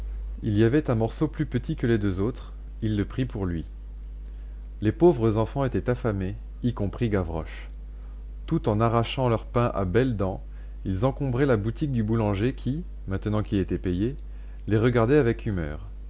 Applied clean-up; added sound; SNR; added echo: none; none; none; none.